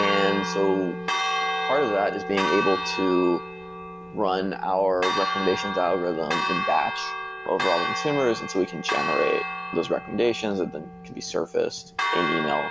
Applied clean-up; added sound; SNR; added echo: none; Church bell; 3 dB; none.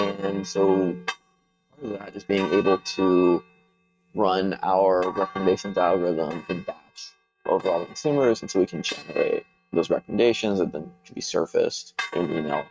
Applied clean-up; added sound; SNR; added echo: neural mask model RNNoise.